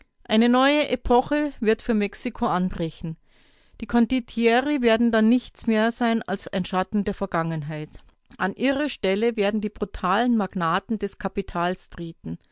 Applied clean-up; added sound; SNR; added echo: none; none; none; none.